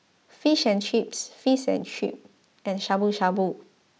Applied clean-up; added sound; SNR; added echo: none; none; none; none.